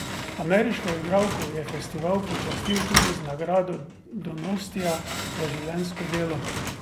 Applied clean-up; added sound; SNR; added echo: none; Slam; 3 dB; none.